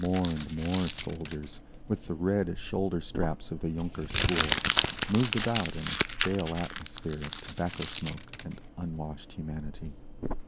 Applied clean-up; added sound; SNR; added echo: none; Crumpling, crinkling; 0 dB; none.